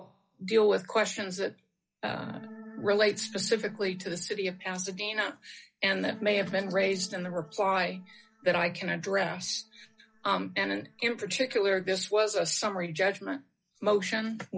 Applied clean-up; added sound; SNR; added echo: classical method log-MMSE.